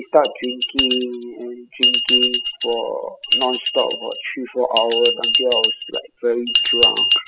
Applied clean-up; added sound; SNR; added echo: classical method spectral subtraction.